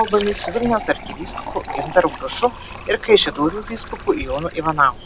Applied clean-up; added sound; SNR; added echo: none; Fill (with liquid) + Mechanisms; 11 dB; none.